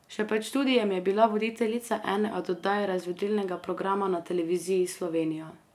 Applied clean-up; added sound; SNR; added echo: none; none; none; none.